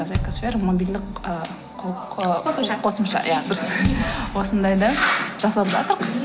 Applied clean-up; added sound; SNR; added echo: none; Bass drum; 9 dB; none.